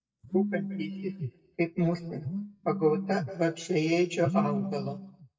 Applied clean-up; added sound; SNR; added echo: neural mask model DeepFilterNet 3.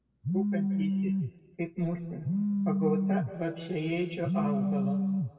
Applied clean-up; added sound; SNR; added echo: none; Telephone; -4 dB; reverberation time 1.6 s.